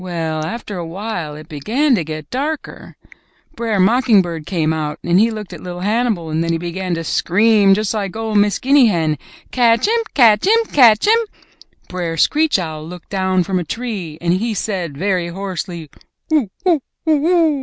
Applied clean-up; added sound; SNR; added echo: none; none; none; none.